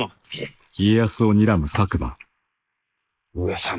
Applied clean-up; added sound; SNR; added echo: neural mask model Resemble Enhance denoiser.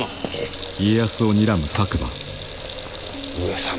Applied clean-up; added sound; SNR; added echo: none; Sink (filling or washing) / Water tap, faucet; 8 dB; none.